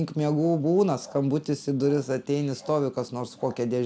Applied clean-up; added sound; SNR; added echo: none; none; none; none.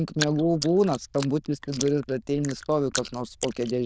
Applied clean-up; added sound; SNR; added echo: neural diffusion model UNIVERSE++.